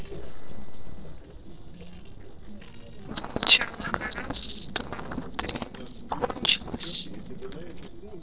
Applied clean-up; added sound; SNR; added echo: neural separator model SepFormer DNS4.